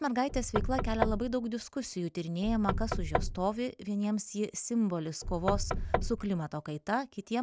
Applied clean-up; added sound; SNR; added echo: none; Knock / Wood; 1 dB; none.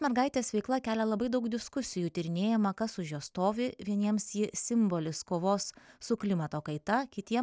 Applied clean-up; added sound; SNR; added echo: none; none; none; none.